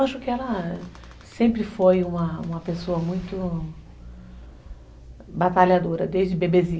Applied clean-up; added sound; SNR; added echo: none; none; none; none.